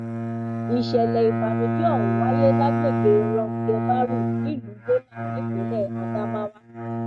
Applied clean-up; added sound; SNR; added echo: neural mask model RNNoise.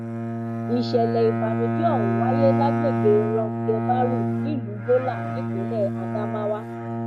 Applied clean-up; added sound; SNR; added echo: none; Bowed string instrument; -1 dB; none.